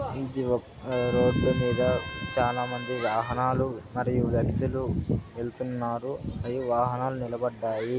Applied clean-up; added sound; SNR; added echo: none; Trumpet; 12 dB; none.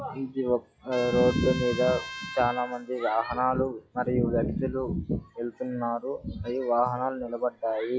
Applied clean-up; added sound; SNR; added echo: classical method log-MMSE.